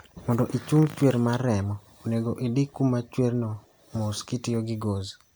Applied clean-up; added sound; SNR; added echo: none; none; none; none.